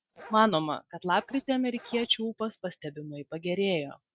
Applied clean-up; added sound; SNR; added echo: neural mask model RNNoise.